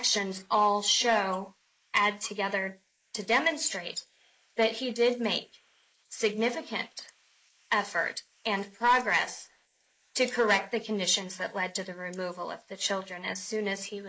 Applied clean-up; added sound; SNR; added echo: neural mask model Resemble Enhance denoiser.